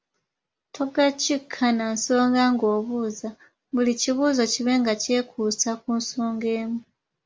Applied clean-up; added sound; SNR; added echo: none; none; none; none.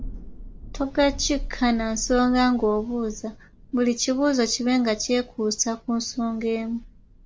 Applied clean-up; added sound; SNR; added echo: none; Thunder; 14 dB; none.